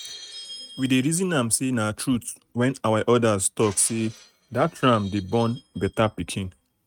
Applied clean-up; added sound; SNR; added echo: neural mask model RNNoise.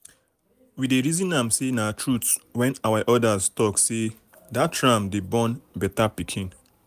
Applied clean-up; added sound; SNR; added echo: none; none; none; none.